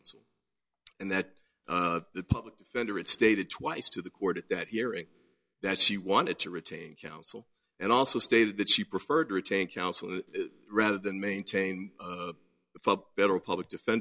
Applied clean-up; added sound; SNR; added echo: none; none; none; none.